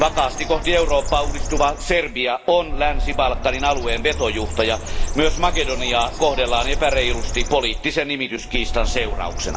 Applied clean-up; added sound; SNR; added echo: none; Bird; 3 dB; reverberation time 1.3 s.